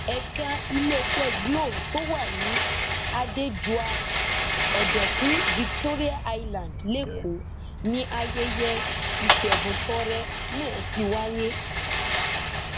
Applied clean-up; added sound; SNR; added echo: none; Rattle; -4 dB; none.